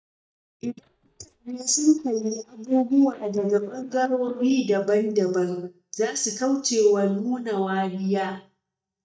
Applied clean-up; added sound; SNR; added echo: neural mask model DeepFilterNet 3.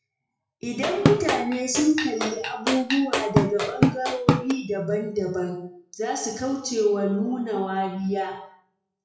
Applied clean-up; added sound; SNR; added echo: classical method WPE with log-MMSE.